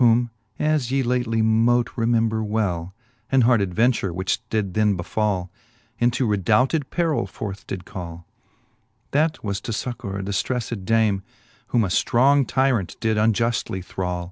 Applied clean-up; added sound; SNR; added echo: none; none; none; none.